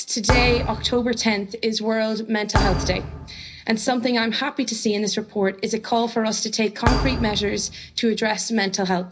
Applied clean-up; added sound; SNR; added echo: none; Thump, thud; 4 dB; reverberation time 0.5 s.